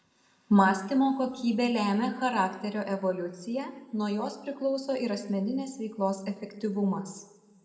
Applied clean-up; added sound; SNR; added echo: none; none; none; reverberation time 1.0 s.